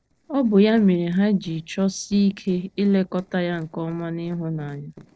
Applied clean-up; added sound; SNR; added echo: neural separator model SepFormer DNS4.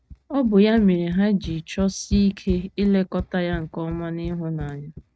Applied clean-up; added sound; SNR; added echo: neural mask model RNNoise.